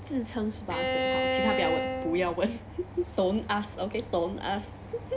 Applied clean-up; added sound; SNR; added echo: none; Bowed string instrument; -1 dB; none.